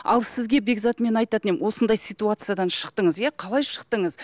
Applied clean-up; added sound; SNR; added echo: none; none; none; none.